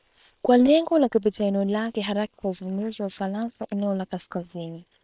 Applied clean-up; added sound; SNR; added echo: neural separator model SepFormer WHAM!.